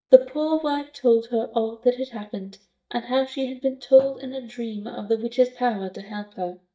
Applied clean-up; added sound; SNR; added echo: neural mask model DeepFilterNet 3.